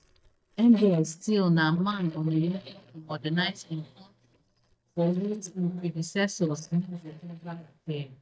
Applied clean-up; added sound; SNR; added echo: neural mask model DeepFilterNet 3.